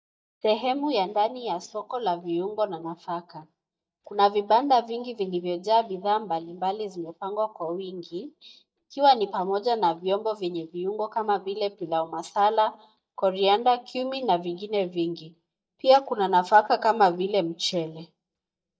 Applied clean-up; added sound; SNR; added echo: neural mask model DeepFilterNet 3.